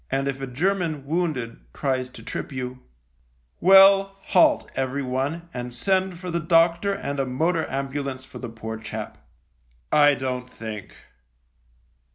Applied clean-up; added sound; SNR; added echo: none; none; none; none.